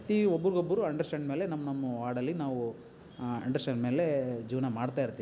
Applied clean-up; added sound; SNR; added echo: none; none; none; none.